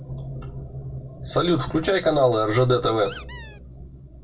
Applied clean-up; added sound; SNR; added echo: none; Squeak; 19 dB; reverberation time 0.2 s.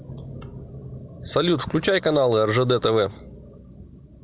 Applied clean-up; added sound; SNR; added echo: none; none; none; none.